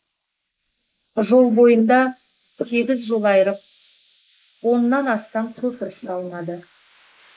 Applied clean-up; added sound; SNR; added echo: neural mask model Resemble Enhance denoiser.